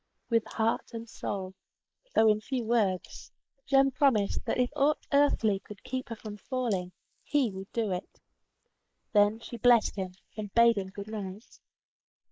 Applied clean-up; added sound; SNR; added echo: neural mask model Resemble Enhance denoiser.